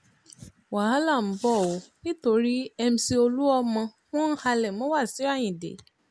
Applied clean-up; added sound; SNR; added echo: none; none; none; none.